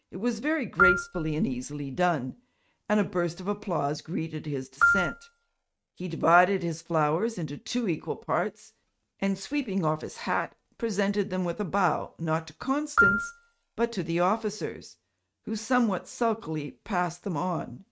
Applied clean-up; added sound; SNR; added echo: neural mask model RNNoise.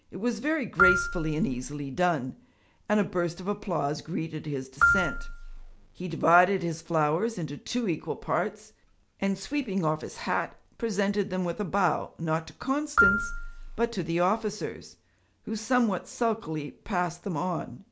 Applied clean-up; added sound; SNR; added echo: none; Marimba, xylophone; 1 dB; none.